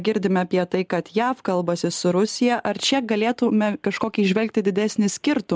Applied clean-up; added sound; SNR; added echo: none; none; none; none.